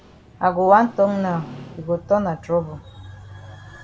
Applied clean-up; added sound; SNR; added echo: none; Motorcycle; 20 dB; none.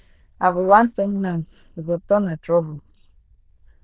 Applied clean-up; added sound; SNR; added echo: neural diffusion model UNIVERSE++.